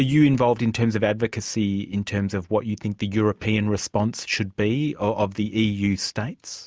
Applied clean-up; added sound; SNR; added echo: none; none; none; none.